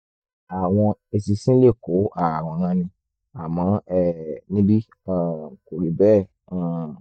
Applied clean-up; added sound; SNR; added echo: neural mask model DeepFilterNet 3.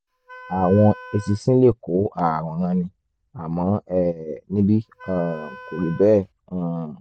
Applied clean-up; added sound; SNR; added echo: none; Wind instrument, woodwind instrument; 19 dB; none.